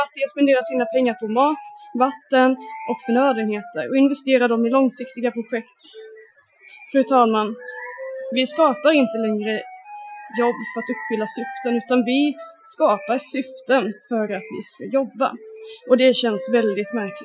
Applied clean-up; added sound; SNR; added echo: classical method Wiener filter.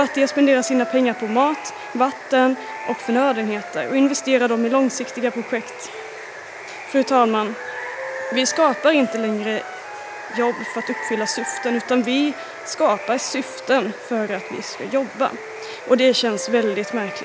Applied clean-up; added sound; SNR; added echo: none; Water + Wind instrument, woodwind instrument; 11 dB; none.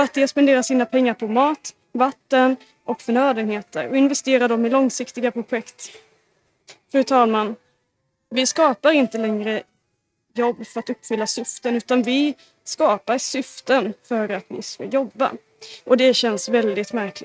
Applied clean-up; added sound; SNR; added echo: neural mask model RNNoise.